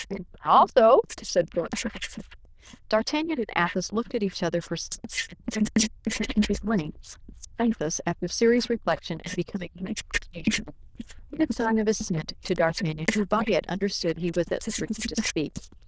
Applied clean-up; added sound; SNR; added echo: neural diffusion model UNIVERSE++.